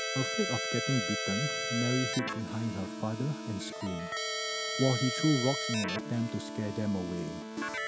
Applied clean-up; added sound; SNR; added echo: none; Keyboard (musical); 2 dB; none.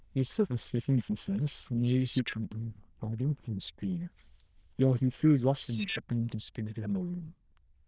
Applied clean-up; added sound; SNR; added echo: neural diffusion model UNIVERSE++.